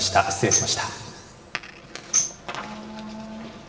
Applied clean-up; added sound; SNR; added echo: none; Tambourine; 1 dB; reverberation time 1.7 s.